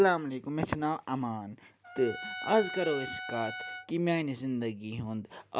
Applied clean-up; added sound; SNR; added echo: none; Trumpet; 11 dB; none.